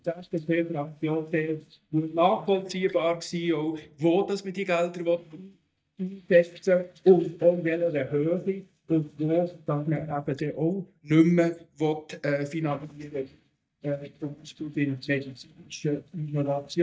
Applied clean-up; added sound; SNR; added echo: neural mask model DeepFilterNet 3.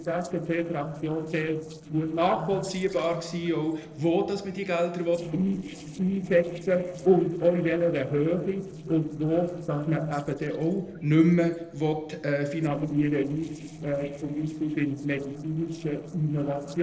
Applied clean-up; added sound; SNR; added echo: neural separator model SepFormer DNS4.